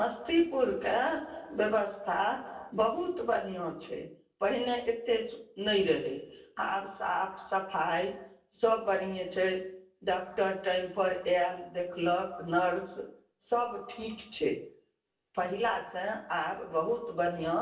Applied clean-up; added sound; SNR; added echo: none; none; none; reverberation time 0.3 s.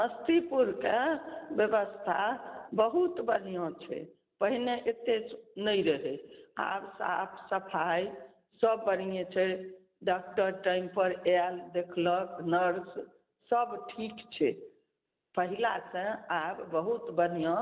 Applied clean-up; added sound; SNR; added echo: none; none; none; none.